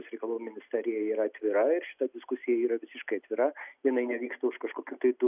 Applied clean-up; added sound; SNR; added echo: none; none; none; none.